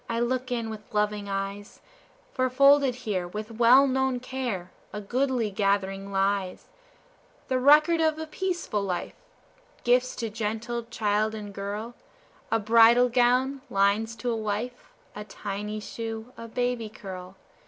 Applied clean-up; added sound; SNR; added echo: none; none; none; none.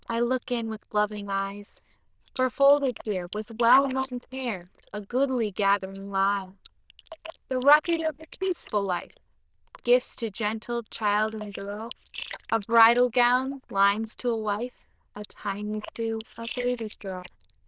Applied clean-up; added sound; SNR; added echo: neural diffusion model UNIVERSE++.